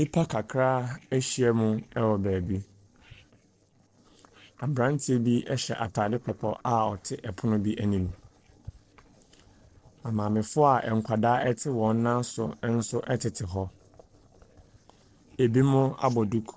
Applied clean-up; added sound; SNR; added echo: neural separator model SepFormer DNS4.